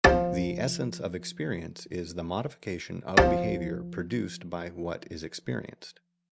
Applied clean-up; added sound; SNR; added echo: none; Bowed string instrument; -4 dB; none.